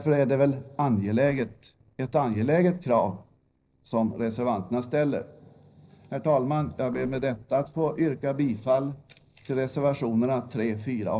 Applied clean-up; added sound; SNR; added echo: neural separator model SepFormer DNS4.